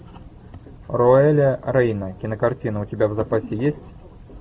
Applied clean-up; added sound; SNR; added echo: none; none; none; none.